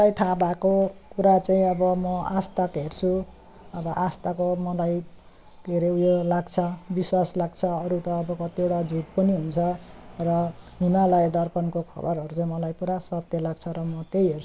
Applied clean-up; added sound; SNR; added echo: none; none; none; none.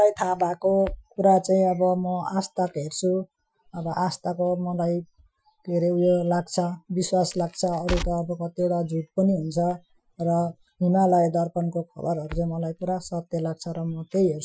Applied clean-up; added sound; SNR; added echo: classical method Wiener filter.